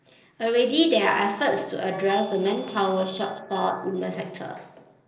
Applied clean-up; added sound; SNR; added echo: neural separator model SepFormer DNS4.